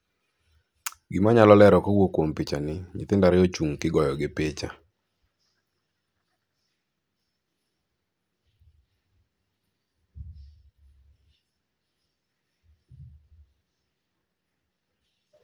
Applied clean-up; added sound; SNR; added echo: none; none; none; none.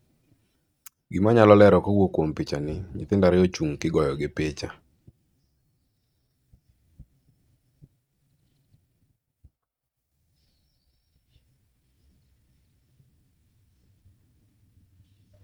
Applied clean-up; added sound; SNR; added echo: neural mask model RNNoise.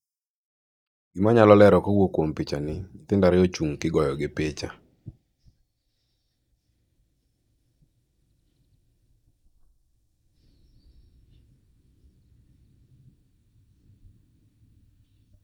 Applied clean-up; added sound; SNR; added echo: neural mask model DeepFilterNet 3.